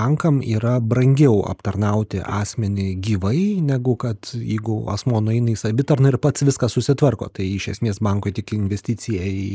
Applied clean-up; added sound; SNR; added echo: neural mask model Resemble Enhance denoiser.